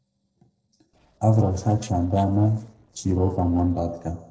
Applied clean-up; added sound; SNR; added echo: neural separator model SepFormer DNS4.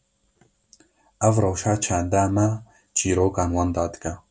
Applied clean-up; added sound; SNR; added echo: none; none; none; none.